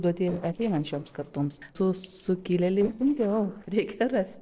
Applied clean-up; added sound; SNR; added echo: neural separator model SepFormer DNS4.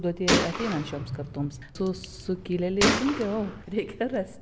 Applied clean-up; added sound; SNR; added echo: none; Gunshot, gunfire; 2 dB; none.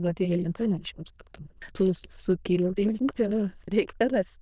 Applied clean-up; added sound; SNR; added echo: neural diffusion model UNIVERSE++.